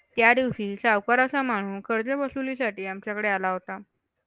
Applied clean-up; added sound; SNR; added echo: none; none; none; none.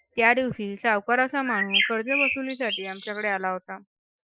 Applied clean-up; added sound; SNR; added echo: classical method Wiener filter.